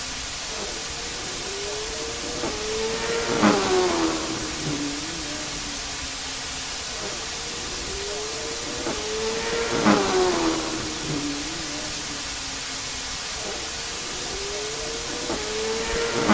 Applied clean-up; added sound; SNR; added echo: none; Motorcycle / Engine; -3 dB; reverberation time 0.3 s.